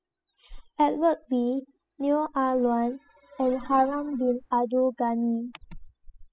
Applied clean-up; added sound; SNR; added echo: classical method spectral subtraction.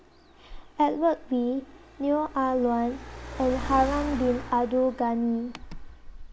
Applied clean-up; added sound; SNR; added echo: none; Car; 12 dB; none.